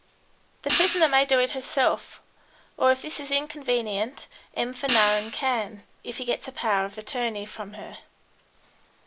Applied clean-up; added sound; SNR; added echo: none; Hi-hat; 1 dB; none.